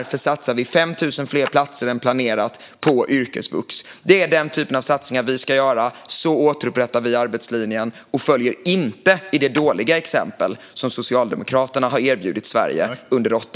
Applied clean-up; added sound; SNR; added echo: none; Clapping; 20 dB; none.